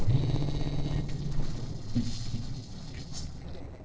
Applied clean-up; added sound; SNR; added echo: neural separator model SepFormer DNS4.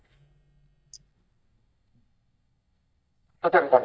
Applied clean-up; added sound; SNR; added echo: neural mask model DeepFilterNet 3.